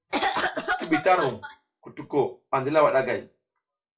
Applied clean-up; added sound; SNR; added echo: classical method WPE with log-MMSE.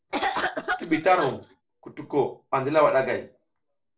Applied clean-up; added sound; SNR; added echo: neural separator model SepFormer DNS4.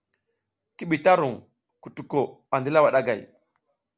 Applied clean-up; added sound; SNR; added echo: none; none; none; none.